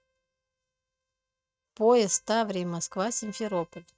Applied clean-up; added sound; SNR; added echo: neural mask model RNNoise.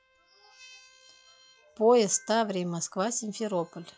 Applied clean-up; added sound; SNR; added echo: classical method log-MMSE.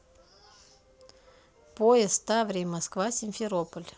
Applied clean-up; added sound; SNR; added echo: none; none; none; none.